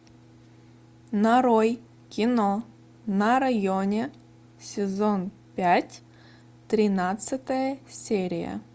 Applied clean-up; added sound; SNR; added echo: none; none; none; none.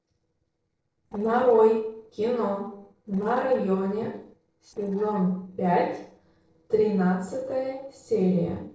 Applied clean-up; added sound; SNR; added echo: neural separator model SepFormer DNS4.